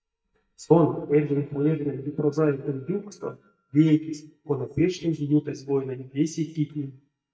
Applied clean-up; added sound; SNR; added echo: neural mask model DeepFilterNet 3.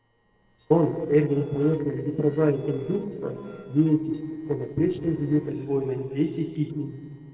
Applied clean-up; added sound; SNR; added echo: neural separator model SepFormer DNS4.